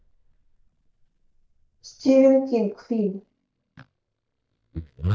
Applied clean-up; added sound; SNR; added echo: neural mask model DeepFilterNet 3.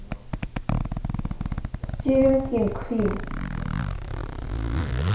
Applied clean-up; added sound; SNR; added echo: none; Zipper (clothing); 0 dB; reverberation time 0.6 s.